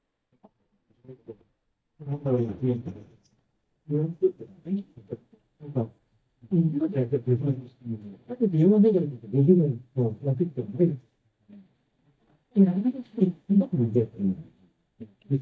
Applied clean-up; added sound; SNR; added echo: neural mask model DeepFilterNet 3.